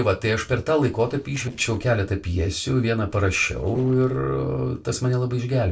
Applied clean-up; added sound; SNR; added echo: neural separator model SepFormer DNS4.